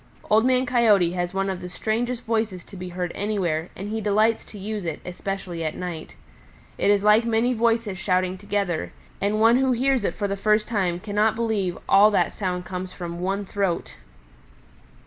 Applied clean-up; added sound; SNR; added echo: none; none; none; none.